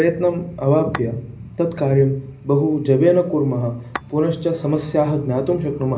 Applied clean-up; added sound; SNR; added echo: none; Tap / Glass; 18 dB; reverberation time 0.5 s.